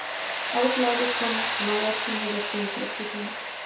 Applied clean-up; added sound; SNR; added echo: none; Tools; -1 dB; reverberation time 0.6 s.